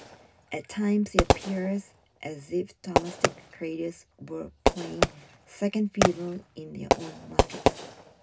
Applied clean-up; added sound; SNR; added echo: none; Fireworks; -3 dB; reverberation time 0.4 s.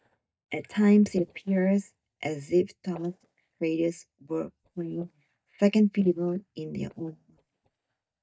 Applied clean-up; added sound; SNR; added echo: neural mask model DeepFilterNet 3.